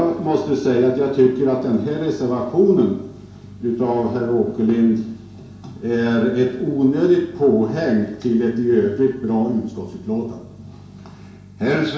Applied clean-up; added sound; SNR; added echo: none; none; none; reverberation time 0.6 s.